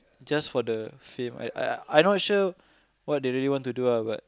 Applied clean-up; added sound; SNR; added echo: none; none; none; none.